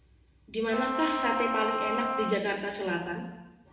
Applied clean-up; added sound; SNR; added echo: none; Wind instrument, woodwind instrument; 1 dB; reverberation time 1.0 s.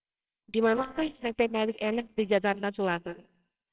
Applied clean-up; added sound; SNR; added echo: neural separator model SepFormer WHAMR!.